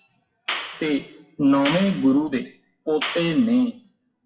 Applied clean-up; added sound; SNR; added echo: classical method WPE with log-MMSE.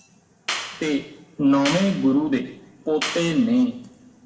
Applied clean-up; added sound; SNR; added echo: none; Clapping; 9 dB; reverberation time 1.0 s.